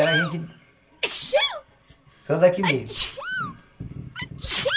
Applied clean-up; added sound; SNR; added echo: none; Sneeze; 0 dB; reverberation time 0.3 s.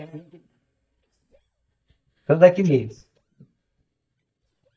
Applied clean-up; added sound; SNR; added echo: neural mask model DeepFilterNet 3.